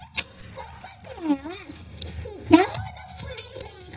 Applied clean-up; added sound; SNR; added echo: neural mask model DeepFilterNet 3.